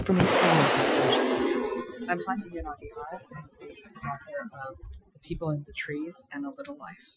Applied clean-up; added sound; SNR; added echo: classical method Wiener filter.